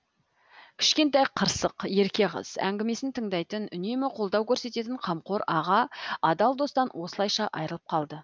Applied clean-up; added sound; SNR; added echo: none; none; none; none.